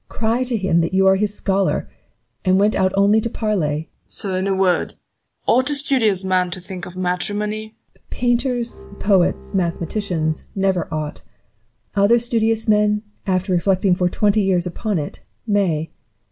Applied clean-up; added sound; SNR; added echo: none; Bowed string instrument; 19 dB; none.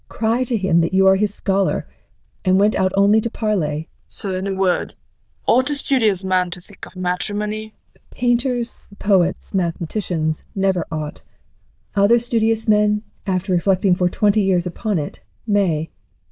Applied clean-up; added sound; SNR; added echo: neural diffusion model UNIVERSE++.